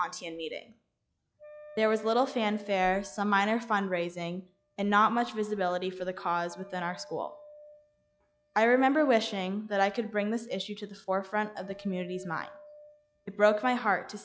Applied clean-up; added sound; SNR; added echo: classical method log-MMSE.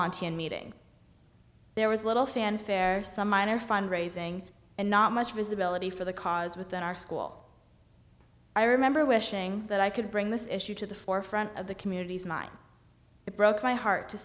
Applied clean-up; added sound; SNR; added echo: none; none; none; none.